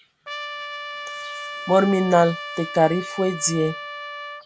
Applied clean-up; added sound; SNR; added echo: none; Trumpet; 10 dB; none.